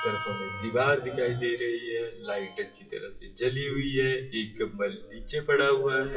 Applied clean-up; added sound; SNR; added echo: classical method WPE with log-MMSE.